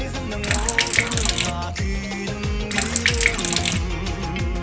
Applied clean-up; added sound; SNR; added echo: none; Sink (filling or washing); -2 dB; none.